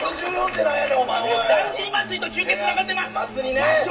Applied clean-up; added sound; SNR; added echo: none; Acoustic guitar; 19 dB; reverberation time 2.6 s.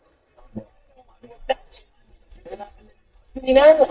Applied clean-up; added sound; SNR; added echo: neural mask model DeepFilterNet 3.